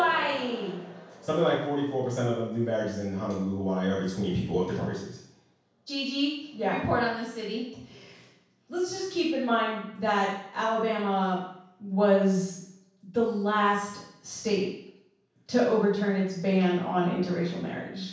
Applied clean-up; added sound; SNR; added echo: none; none; none; reverberation time 0.7 s.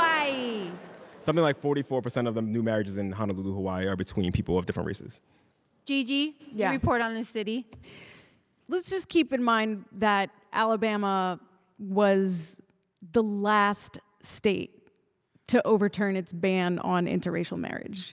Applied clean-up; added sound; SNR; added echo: none; none; none; none.